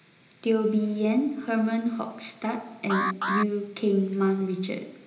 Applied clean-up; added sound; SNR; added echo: none; Alarm; 5 dB; reverberation time 1.0 s.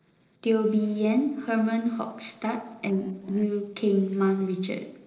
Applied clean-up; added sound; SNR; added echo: neural separator model SepFormer DNS4.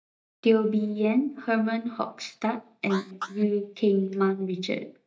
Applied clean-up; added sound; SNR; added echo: neural mask model DeepFilterNet 3.